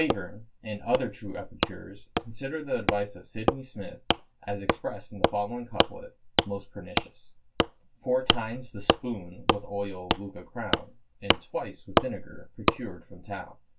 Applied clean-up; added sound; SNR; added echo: none; Wood; -3 dB; reverberation time 0.1 s.